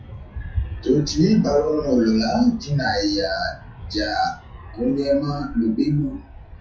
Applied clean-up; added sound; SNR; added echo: classical method WPE with log-MMSE.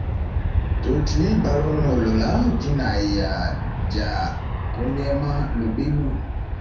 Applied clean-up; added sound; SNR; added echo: none; Aircraft; 0 dB; reverberation time 0.6 s.